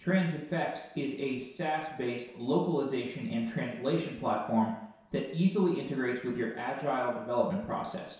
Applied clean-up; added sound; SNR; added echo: none; none; none; reverberation time 0.7 s.